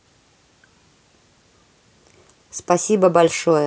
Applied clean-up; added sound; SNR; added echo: none; none; none; none.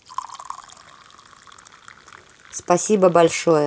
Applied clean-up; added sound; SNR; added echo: none; Liquid; 19 dB; none.